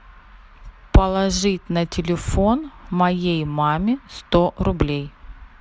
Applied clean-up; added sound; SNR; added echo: none; none; none; none.